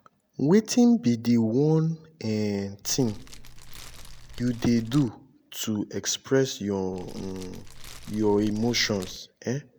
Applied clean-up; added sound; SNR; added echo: none; Fire; 15 dB; none.